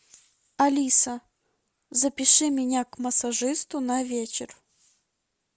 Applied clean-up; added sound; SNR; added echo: none; none; none; none.